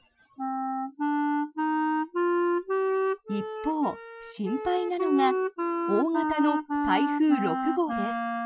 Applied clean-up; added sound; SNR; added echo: classical method Wiener filter.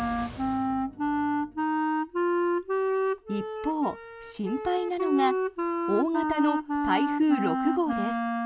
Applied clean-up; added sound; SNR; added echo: none; Wind instrument, woodwind instrument; -2 dB; none.